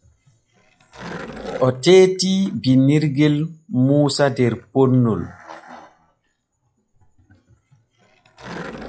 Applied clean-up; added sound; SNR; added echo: classical method log-MMSE.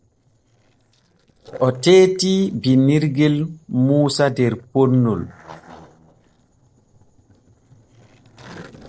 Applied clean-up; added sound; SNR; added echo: neural separator model SepFormer DNS4.